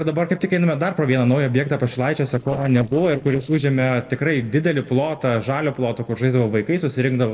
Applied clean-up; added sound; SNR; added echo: neural separator model SepFormer DNS4.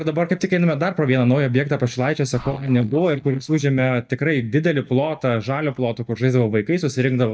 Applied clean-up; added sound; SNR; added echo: neural mask model DeepFilterNet 3.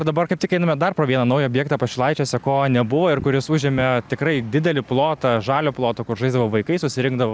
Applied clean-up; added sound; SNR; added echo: none; none; none; none.